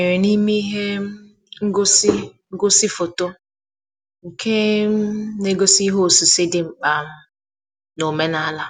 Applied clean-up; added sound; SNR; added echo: none; none; none; none.